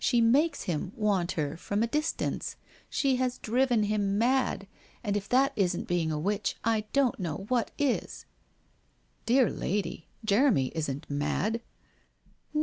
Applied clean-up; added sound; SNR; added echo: none; none; none; none.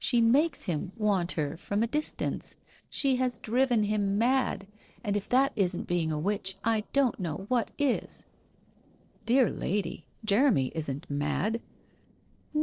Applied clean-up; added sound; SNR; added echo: neural separator model SepFormer DNS4.